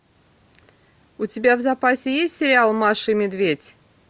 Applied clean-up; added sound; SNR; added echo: none; none; none; none.